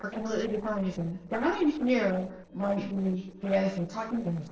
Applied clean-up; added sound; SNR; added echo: neural separator model SepFormer DNS4.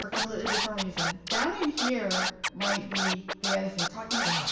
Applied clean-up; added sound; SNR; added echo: none; Scratching (performance technique); -1 dB; reverberation time 0.8 s.